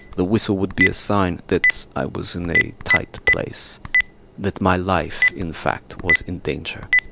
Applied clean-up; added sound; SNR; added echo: none; Telephone; 0 dB; none.